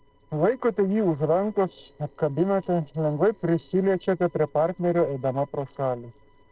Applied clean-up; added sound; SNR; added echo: neural separator model SepFormer DNS4.